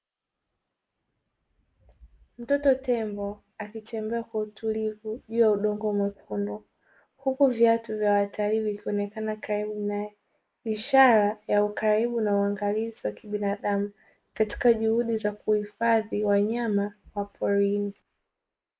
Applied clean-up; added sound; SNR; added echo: neural mask model Resemble Enhance denoiser.